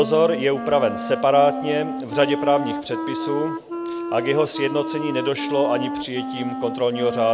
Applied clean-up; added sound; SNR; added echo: none; Wind instrument, woodwind instrument; 7 dB; none.